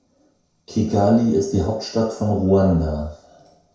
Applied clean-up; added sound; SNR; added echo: none; none; none; reverberation time 0.6 s.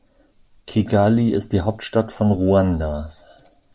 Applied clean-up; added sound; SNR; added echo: none; none; none; none.